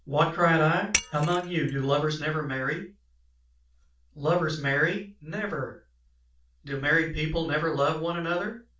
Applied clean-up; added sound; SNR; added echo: none; Shatter; 5 dB; reverberation time 0.3 s.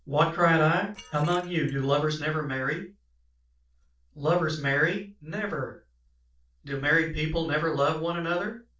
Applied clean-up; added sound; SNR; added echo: neural separator model SepFormer DNS4.